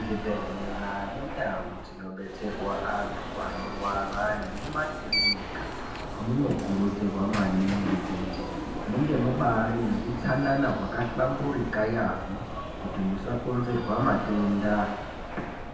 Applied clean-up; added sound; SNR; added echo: none; Alarm; 5 dB; reverberation time 0.9 s.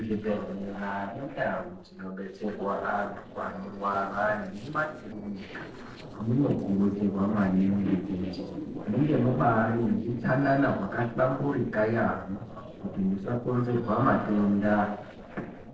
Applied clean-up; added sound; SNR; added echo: neural separator model SepFormer DNS4.